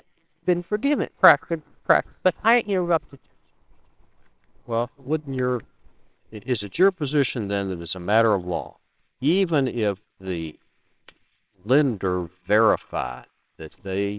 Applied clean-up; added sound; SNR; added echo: neural separator model SepFormer WHAMR!.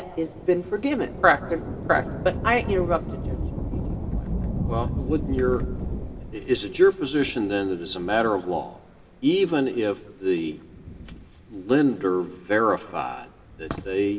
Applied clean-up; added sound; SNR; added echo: none; Thunder / Rain; 7 dB; reverberation time 1.4 s.